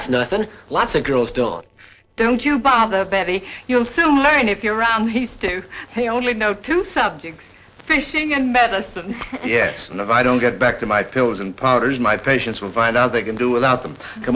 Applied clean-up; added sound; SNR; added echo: neural separator model SepFormer DNS4.